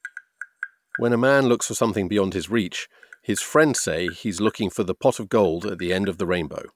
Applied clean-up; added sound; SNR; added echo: none; Tap; 20 dB; none.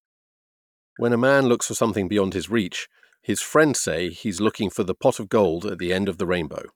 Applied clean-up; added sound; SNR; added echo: neural mask model DeepFilterNet 3.